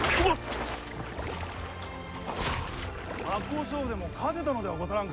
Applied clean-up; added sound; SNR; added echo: none; Splash, splatter; 12 dB; none.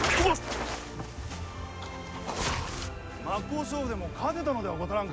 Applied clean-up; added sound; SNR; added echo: none; none; none; none.